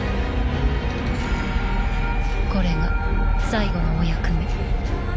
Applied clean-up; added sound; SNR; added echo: none; none; none; none.